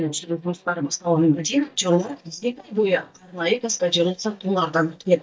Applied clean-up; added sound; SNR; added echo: neural mask model DeepFilterNet 3.